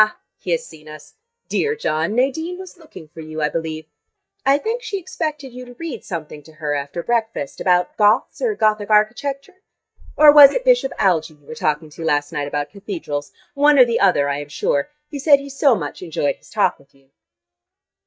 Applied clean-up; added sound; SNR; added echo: neural mask model DeepFilterNet 3.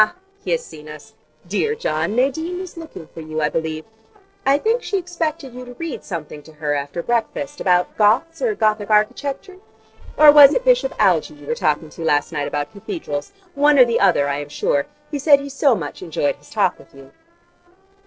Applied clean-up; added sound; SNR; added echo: neural separator model SepFormer DNS4.